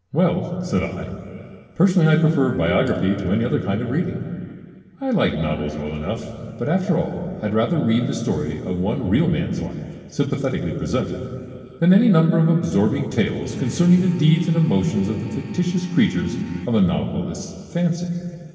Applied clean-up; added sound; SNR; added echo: none; Organ; 18 dB; reverberation time 2.4 s.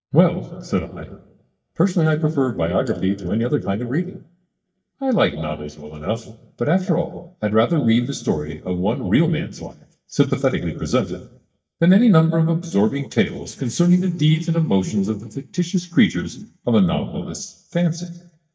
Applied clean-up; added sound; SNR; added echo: neural mask model DeepFilterNet 3.